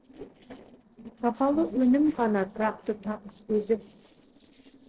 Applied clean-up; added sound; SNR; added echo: neural separator model SepFormer DNS4.